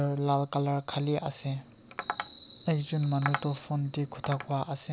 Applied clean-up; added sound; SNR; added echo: none; Tap; 10 dB; none.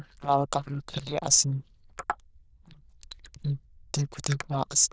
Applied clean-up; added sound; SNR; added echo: neural diffusion model UNIVERSE++.